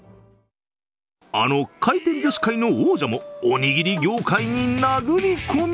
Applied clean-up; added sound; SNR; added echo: none; none; none; none.